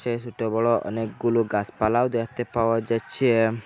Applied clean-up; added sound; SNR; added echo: none; none; none; none.